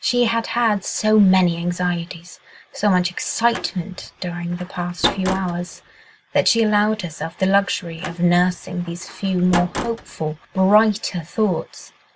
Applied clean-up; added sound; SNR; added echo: none; Slam; 10 dB; none.